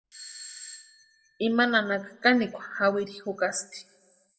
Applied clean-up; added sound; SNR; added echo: none; Doorbell; 18 dB; reverberation time 0.7 s.